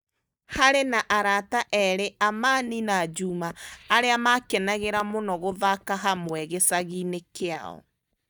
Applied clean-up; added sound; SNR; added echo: neural mask model DeepFilterNet 3.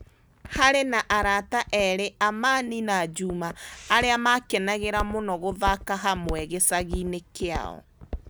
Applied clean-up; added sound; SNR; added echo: none; Walk, footsteps; 13 dB; none.